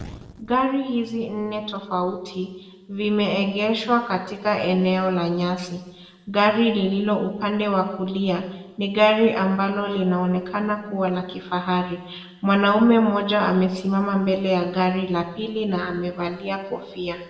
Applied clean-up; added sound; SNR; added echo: none; none; none; reverberation time 0.9 s.